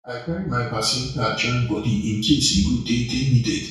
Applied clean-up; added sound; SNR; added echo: none; none; none; reverberation time 0.6 s.